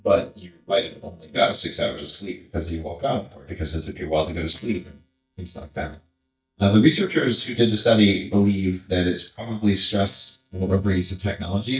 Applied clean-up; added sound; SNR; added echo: neural mask model DeepFilterNet 3.